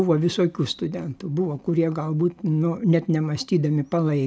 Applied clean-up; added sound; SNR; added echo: none; none; none; none.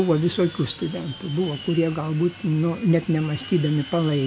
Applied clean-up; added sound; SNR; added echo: none; Sawing; 16 dB; none.